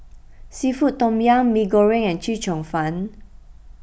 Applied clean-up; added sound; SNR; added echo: none; none; none; none.